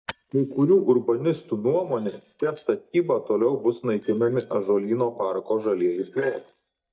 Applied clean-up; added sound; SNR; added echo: neural mask model DeepFilterNet 3.